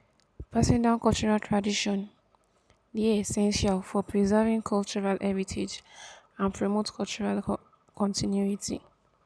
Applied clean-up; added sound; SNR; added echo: none; none; none; none.